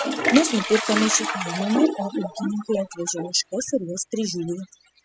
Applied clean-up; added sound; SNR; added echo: classical method spectral subtraction.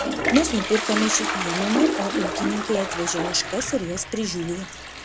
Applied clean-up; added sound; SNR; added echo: none; Toilet flush; 2 dB; none.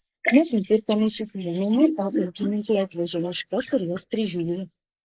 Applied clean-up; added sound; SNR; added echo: neural mask model Resemble Enhance denoiser.